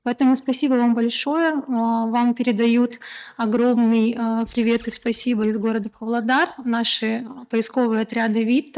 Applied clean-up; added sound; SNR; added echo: neural mask model DeepFilterNet 3.